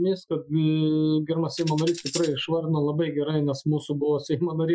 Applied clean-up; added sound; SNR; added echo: classical method Wiener filter.